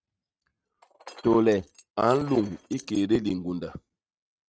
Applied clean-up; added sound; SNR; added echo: neural mask model RNNoise.